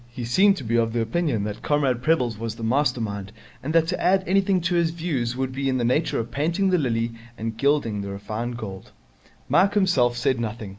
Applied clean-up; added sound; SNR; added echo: none; none; none; none.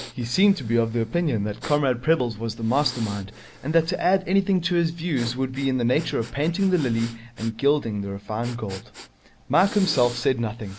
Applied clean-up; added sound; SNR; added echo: none; Breathing; 19 dB; none.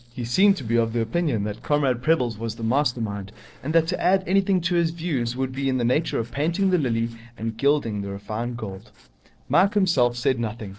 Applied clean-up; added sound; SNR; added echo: neural separator model SepFormer DNS4.